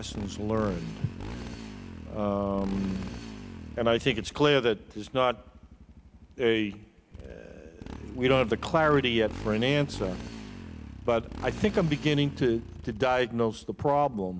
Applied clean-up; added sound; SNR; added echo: none; Motorcycle; 13 dB; none.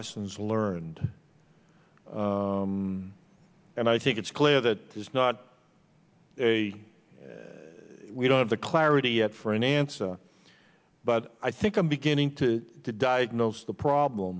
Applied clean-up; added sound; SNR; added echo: none; none; none; none.